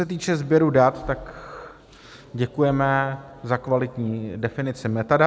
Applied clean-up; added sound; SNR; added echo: none; none; none; none.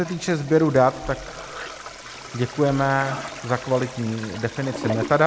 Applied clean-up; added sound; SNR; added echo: none; Toilet flush; 12 dB; none.